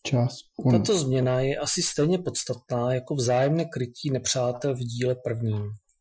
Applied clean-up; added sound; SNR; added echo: classical method Wiener filter.